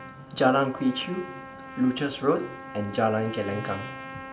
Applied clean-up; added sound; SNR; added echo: none; Trumpet; 13 dB; none.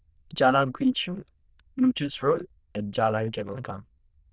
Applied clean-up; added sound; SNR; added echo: neural diffusion model UNIVERSE++.